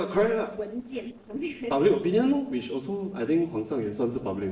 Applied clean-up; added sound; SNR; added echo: neural separator model SepFormer DNS4.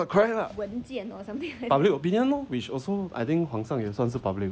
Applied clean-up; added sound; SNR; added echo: none; none; none; none.